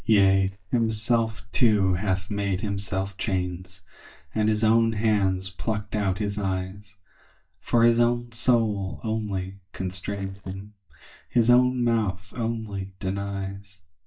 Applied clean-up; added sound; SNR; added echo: neural mask model DeepFilterNet 3.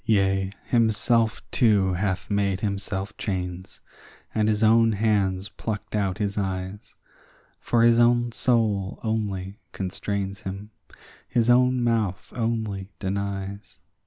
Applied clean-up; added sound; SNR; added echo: none; none; none; none.